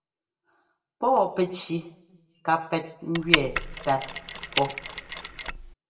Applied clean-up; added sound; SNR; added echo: none; Mechanisms; 1 dB; reverberation time 0.6 s.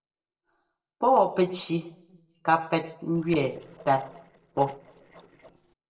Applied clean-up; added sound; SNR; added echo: neural separator model SepFormer DNS4.